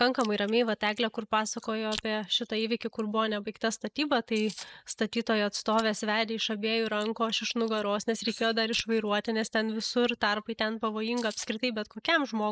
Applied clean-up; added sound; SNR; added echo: neural mask model Resemble Enhance denoiser.